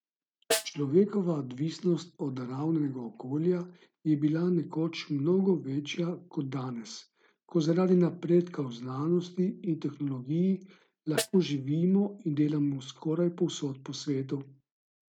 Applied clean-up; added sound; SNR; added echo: neural mask model RNNoise.